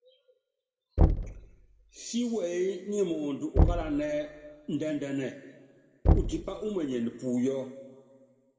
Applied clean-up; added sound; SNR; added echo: none; Knock; -3 dB; reverberation time 1.4 s.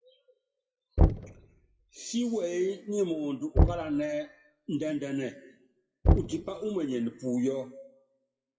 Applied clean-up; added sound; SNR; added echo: classical method WPE with log-MMSE.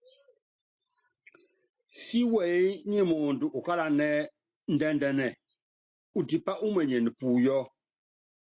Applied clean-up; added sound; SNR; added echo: none; none; none; none.